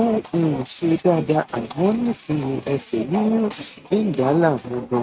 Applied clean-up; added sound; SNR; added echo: neural mask model RNNoise.